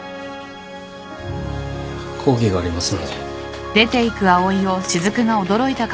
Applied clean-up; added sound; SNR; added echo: none; none; none; none.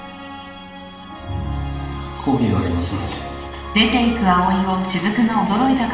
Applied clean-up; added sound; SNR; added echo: none; none; none; reverberation time 1.1 s.